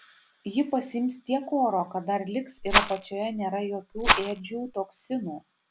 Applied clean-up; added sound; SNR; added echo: none; Rattle; -4 dB; none.